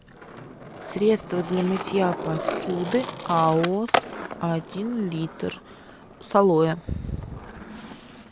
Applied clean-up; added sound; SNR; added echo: none; Skateboard; 8 dB; none.